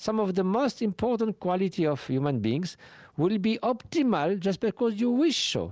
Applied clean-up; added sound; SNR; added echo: none; none; none; none.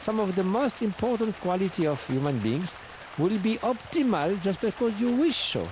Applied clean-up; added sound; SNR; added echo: none; Stream; 17 dB; none.